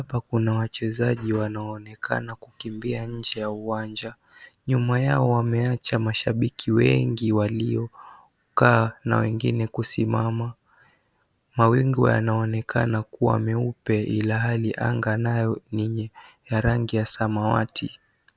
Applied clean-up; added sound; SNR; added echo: none; none; none; none.